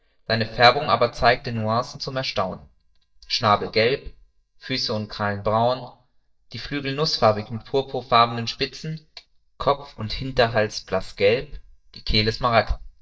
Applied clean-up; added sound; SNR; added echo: neural mask model DeepFilterNet 3.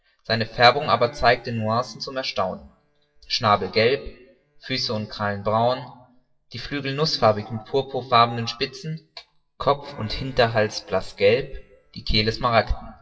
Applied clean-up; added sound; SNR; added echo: classical method WPE with log-MMSE.